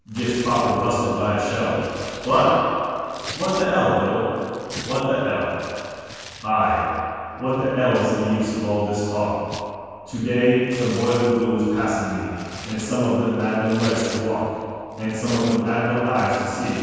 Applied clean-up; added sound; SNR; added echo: none; Tearing; 17 dB; reverberation time 2.1 s.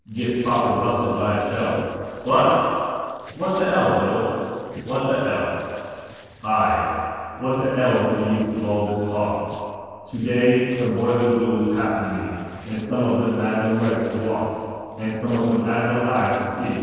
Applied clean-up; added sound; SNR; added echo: neural separator model SepFormer DNS4.